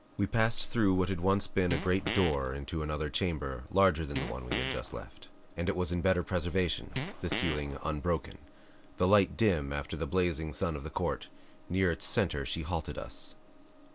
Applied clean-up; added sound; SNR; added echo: none; Fart; 6 dB; none.